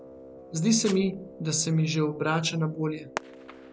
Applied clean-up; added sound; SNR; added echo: none; Brass instrument + Fireworks; 15 dB; none.